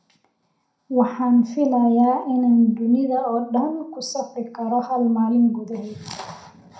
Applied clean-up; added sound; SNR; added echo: none; none; none; reverberation time 0.4 s.